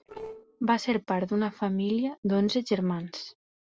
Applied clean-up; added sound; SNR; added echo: neural separator model SepFormer DNS4.